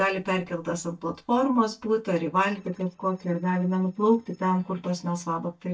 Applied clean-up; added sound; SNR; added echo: neural mask model DeepFilterNet 3.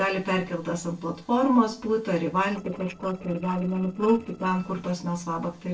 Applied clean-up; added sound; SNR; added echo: neural separator model SepFormer DNS4.